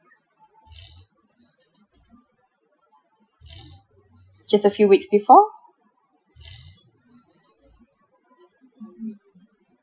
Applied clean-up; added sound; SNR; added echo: classical method Wiener filter.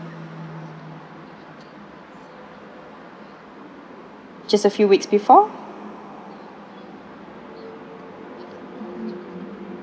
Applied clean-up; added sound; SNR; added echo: none; none; none; none.